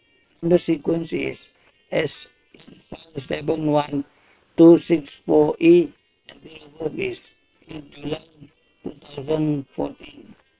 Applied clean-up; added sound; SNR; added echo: neural separator model SepFormer WHAM!.